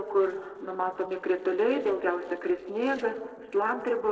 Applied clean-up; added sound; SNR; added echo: neural separator model SepFormer DNS4.